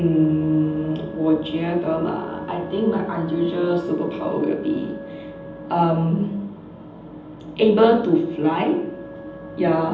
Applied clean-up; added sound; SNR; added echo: none; Wind instrument, woodwind instrument; 18 dB; reverberation time 0.8 s.